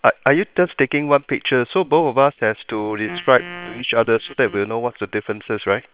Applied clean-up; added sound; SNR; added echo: neural separator model SepFormer WHAM!.